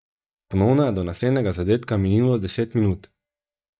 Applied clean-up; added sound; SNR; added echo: neural mask model DeepFilterNet 3.